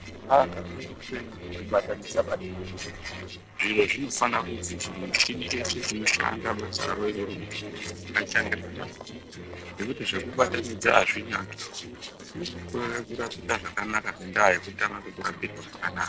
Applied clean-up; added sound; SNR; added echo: neural separator model SepFormer DNS4.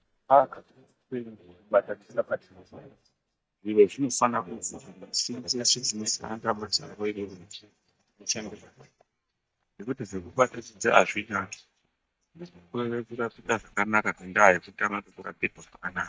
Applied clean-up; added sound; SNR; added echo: neural mask model DeepFilterNet 3.